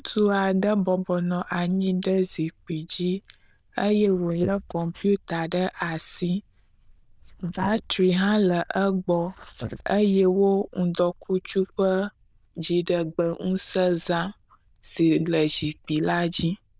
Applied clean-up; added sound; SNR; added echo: neural diffusion model UNIVERSE++.